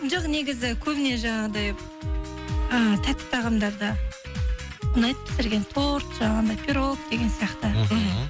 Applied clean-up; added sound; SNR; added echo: none; Wind instrument, woodwind instrument + Wind instrument, woodwind instrument; 16 dB; none.